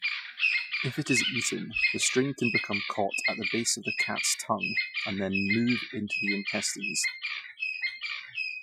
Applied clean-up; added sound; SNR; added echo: classical method Wiener filter.